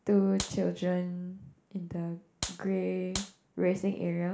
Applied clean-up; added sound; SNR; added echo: none; Clapping; 10 dB; reverberation time 0.4 s.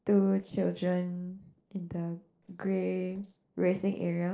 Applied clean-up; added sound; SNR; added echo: neural separator model SepFormer DNS4.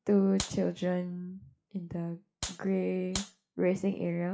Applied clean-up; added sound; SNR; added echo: classical method WPE with log-MMSE.